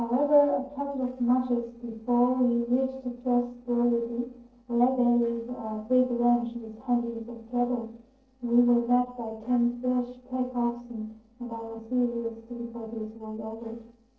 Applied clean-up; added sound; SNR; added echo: neural separator model SepFormer DNS4.